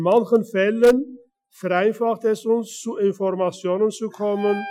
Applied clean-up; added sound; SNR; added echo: classical method Wiener filter.